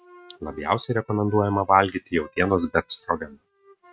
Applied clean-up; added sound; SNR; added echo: neural mask model RNNoise.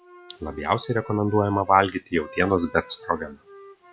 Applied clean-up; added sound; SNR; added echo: none; Wind instrument, woodwind instrument; 20 dB; none.